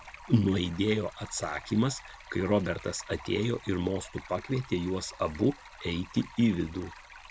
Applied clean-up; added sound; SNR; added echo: none; Stream; 18 dB; none.